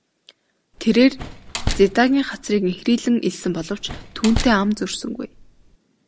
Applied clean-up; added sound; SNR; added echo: none; Slam; 9 dB; none.